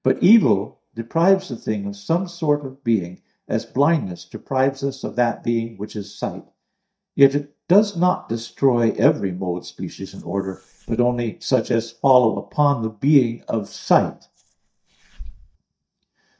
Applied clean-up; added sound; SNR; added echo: neural mask model DeepFilterNet 3.